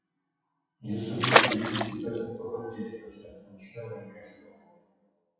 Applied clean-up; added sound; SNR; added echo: classical method WPE with log-MMSE.